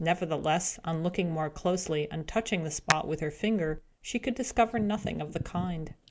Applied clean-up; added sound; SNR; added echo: none; Hands; 11 dB; none.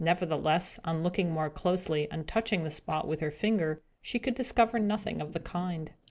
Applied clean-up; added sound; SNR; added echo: neural separator model SepFormer DNS4.